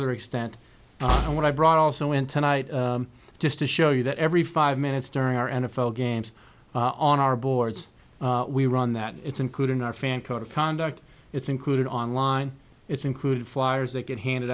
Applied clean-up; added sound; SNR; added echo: none; none; none; none.